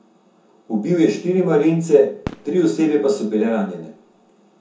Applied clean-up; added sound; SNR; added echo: none; Fireworks; 19 dB; reverberation time 0.6 s.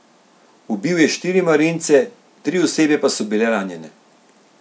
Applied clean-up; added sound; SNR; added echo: none; none; none; none.